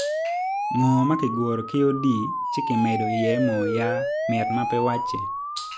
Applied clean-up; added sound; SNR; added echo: none; Siren; 2 dB; none.